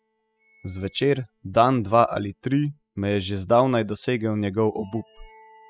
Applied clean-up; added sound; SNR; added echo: classical method spectral subtraction.